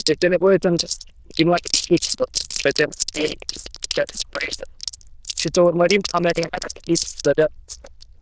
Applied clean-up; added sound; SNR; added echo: neural diffusion model UNIVERSE++.